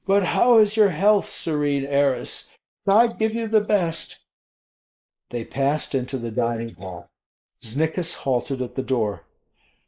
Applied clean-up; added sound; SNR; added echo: neural mask model Resemble Enhance denoiser.